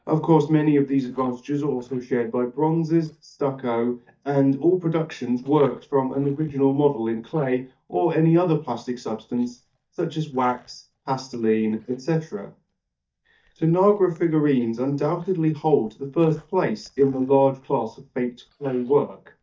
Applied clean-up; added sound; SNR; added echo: neural mask model DeepFilterNet 3.